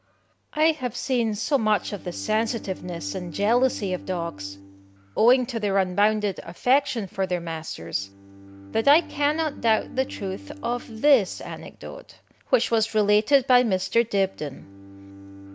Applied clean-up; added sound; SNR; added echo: none; Bowed string instrument; 19 dB; none.